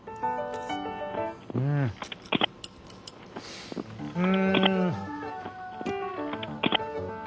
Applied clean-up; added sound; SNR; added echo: none; Telephone; 4 dB; none.